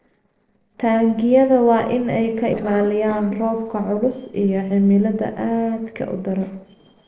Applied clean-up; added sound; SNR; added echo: neural separator model SepFormer DNS4.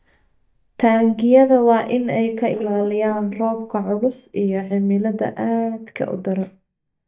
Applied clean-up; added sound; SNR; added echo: neural mask model DeepFilterNet 3.